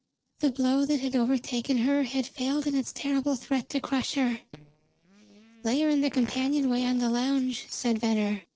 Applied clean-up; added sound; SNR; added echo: neural separator model SepFormer DNS4.